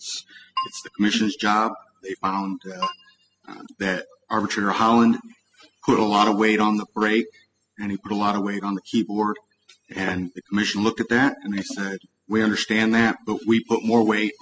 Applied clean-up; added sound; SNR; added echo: classical method spectral subtraction.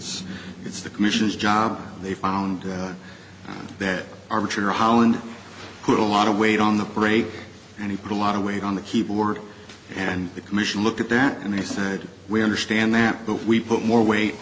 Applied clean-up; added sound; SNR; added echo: none; none; none; none.